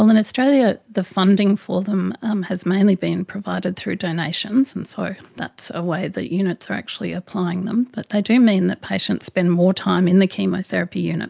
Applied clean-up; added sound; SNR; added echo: none; none; none; none.